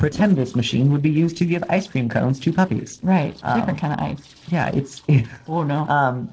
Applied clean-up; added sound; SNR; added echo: neural separator model SepFormer DNS4.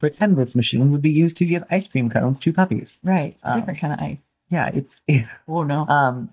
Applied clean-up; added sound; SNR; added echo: neural mask model DeepFilterNet 3.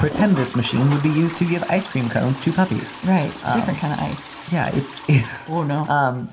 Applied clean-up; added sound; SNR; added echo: none; Toilet flush; 14 dB; reverberation time 0.6 s.